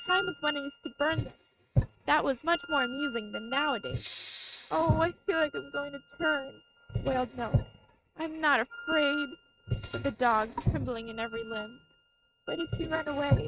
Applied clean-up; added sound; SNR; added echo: neural mask model RNNoise.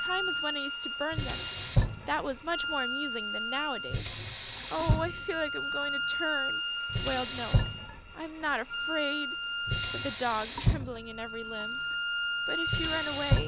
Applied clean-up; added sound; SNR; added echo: none; Bowed string instrument + Sink (filling or washing); -4 dB; none.